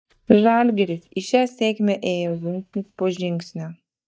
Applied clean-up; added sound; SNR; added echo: neural mask model DeepFilterNet 3.